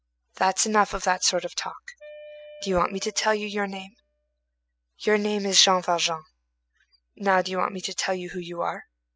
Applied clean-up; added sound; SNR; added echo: classical method spectral subtraction.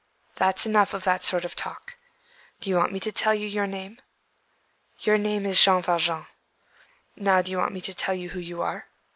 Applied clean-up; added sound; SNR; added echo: neural mask model Resemble Enhance denoiser.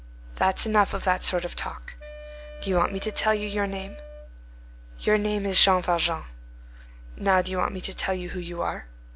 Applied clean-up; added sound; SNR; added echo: none; Wind instrument, woodwind instrument; 17 dB; none.